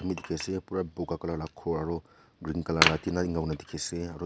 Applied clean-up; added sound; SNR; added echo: none; Wood; 4 dB; none.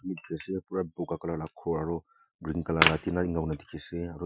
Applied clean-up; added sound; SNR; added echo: classical method Wiener filter.